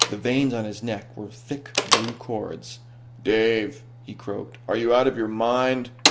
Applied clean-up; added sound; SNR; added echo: none; Slam; 3 dB; none.